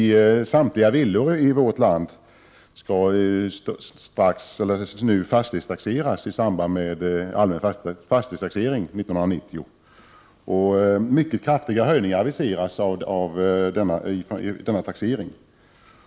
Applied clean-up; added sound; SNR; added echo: none; none; none; none.